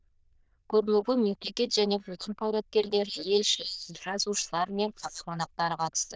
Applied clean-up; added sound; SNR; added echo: neural diffusion model UNIVERSE++.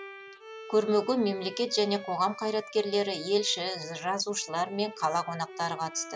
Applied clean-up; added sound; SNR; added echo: none; Bowed string instrument; 15 dB; none.